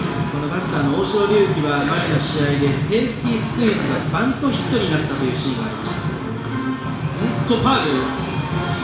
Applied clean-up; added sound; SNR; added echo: none; Cough; 12 dB; reverberation time 0.7 s.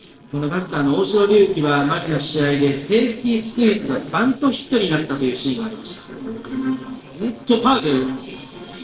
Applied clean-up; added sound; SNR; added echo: neural separator model SepFormer DNS4.